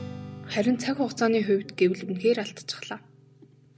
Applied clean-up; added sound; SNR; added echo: none; Strum; 17 dB; none.